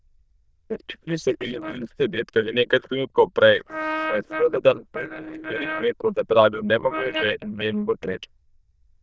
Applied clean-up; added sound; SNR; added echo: neural diffusion model UNIVERSE++.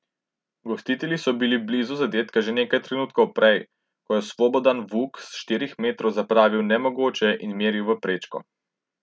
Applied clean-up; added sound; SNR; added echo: none; none; none; none.